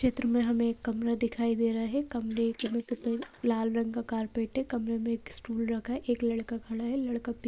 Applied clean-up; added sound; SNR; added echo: neural mask model Resemble Enhance denoiser.